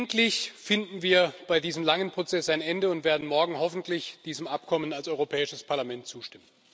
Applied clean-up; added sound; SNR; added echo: none; none; none; none.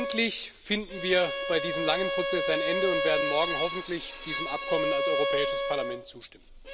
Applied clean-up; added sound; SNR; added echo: none; Bowed string instrument; 0 dB; none.